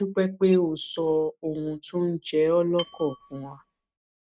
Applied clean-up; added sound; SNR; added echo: neural mask model RNNoise.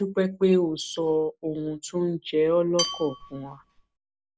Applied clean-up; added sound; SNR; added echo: none; Dishes, pots, and pans / Glass / Bell; 8 dB; none.